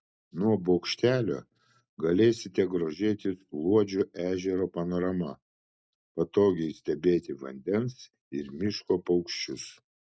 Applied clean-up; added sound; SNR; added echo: none; none; none; none.